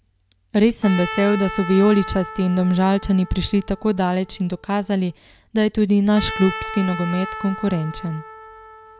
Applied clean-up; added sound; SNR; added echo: none; Trumpet; 13 dB; none.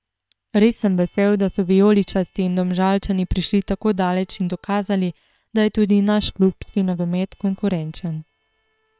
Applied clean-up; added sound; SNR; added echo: neural separator model SepFormer WHAM!.